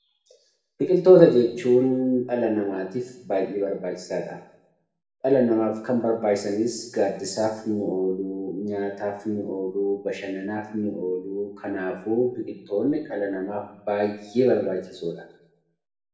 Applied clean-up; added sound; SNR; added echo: none; none; none; reverberation time 0.8 s.